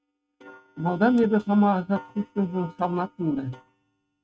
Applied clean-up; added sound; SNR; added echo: neural mask model RNNoise.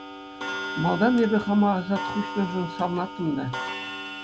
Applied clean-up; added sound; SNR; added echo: none; Clock; 8 dB; none.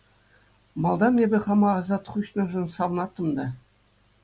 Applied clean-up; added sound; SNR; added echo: none; none; none; none.